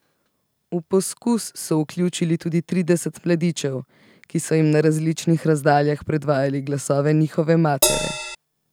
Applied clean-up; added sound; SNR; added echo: none; Crash cymbal; 0 dB; none.